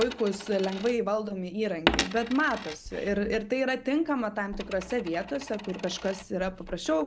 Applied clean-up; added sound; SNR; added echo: none; Coin (dropping); 8 dB; none.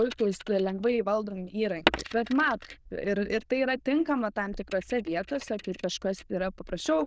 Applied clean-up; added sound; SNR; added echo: neural diffusion model UNIVERSE++.